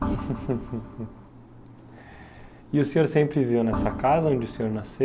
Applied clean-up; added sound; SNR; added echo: none; Organ; 7 dB; none.